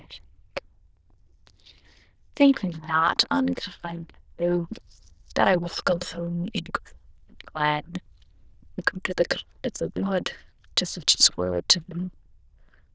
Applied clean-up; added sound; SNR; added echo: neural diffusion model UNIVERSE++.